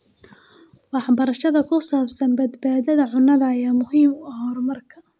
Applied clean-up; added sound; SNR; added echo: none; none; none; none.